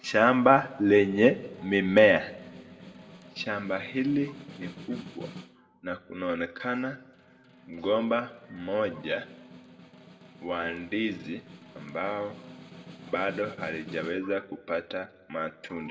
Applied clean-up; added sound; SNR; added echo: none; Snare drum; 20 dB; reverberation time 1.4 s.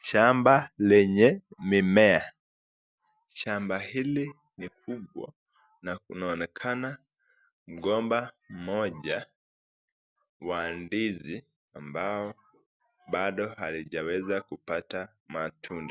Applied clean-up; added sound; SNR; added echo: none; none; none; none.